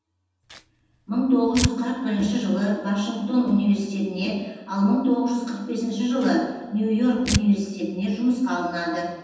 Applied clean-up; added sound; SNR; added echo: none; Tearing; 9 dB; reverberation time 1.1 s.